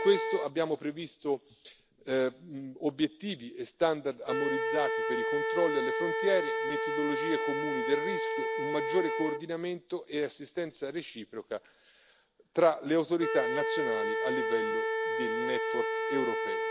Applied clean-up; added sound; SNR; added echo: none; Wind instrument, woodwind instrument; 1 dB; none.